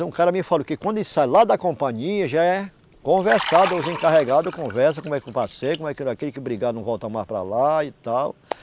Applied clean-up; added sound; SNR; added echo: none; Liquid; 14 dB; none.